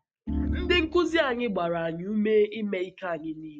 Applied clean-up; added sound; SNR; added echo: neural mask model RNNoise.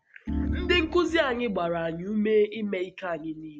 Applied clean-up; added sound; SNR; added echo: none; Organ; 7 dB; none.